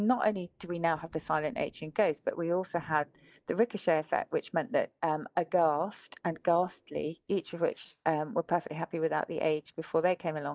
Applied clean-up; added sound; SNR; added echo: neural mask model DeepFilterNet 3.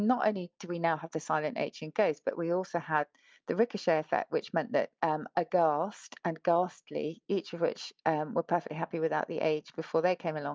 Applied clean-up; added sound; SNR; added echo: none; none; none; none.